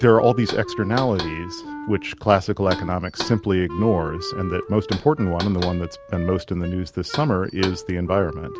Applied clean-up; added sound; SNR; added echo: none; Knock + Wind instrument, woodwind instrument; 11 dB; none.